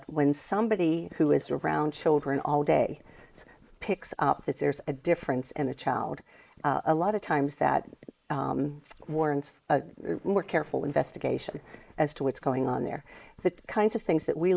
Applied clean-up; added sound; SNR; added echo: neural mask model Resemble Enhance denoiser.